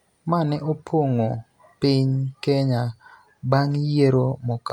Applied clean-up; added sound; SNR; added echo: none; none; none; none.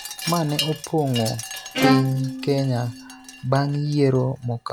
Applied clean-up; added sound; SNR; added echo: none; Wind chime + Bowed string instrument; 6 dB; none.